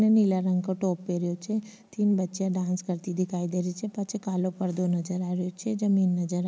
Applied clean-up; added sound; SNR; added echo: none; none; none; none.